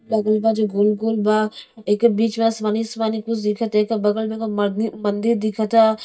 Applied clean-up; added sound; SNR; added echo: neural mask model DeepFilterNet 3.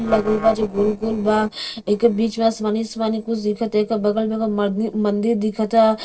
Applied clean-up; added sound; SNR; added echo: neural separator model SepFormer DNS4.